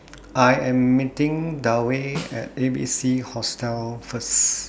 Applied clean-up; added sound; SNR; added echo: none; Snare drum; 19 dB; none.